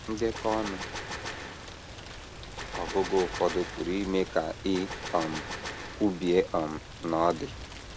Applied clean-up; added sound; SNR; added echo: none; Rain + Gunshot, gunfire; 8 dB; none.